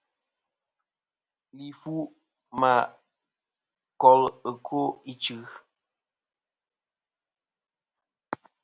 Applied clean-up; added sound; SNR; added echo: none; none; none; none.